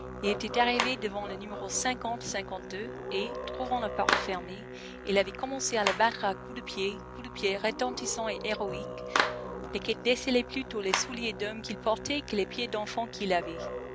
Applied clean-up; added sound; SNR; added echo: none; Clapping + Musical instrument; 5 dB; none.